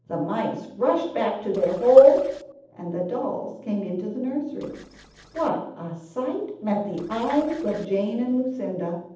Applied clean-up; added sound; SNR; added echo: neural separator model SepFormer DNS4.